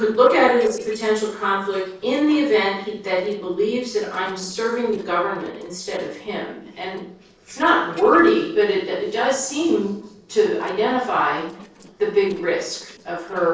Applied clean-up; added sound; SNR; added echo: neural separator model SepFormer DNS4.